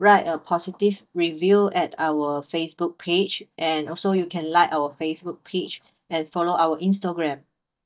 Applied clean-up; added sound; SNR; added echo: neural mask model DeepFilterNet 3.